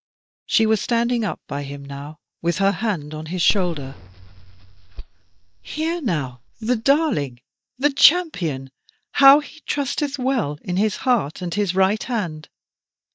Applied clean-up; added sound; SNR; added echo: neural mask model DeepFilterNet 3.